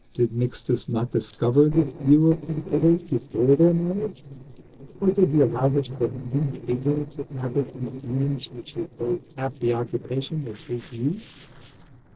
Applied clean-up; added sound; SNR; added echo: neural separator model SepFormer DNS4.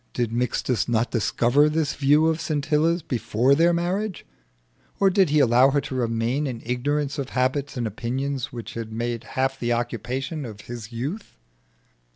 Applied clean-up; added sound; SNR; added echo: none; none; none; none.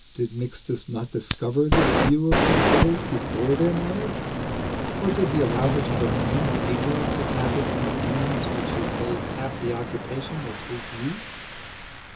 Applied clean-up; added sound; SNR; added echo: none; Fire; -2 dB; reverberation time 0.2 s.